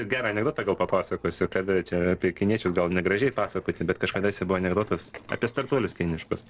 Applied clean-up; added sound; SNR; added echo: neural separator model SepFormer DNS4.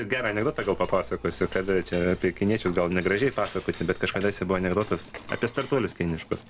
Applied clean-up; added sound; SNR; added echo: none; Cutlery, silverware / Dishes, pots, and pans; 16 dB; none.